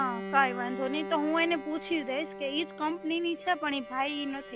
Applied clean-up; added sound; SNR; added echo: none; Bowed string instrument; 10 dB; none.